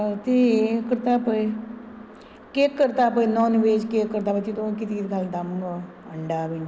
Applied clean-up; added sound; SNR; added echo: none; none; none; none.